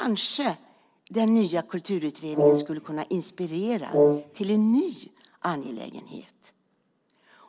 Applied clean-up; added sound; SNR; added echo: none; Brass instrument; -3 dB; none.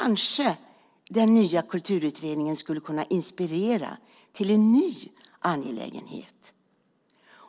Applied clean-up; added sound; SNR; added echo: none; none; none; none.